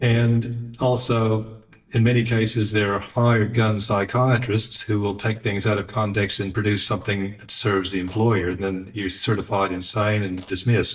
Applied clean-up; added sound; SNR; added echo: neural mask model DeepFilterNet 3.